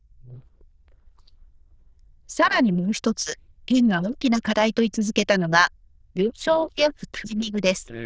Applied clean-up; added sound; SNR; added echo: neural diffusion model UNIVERSE++.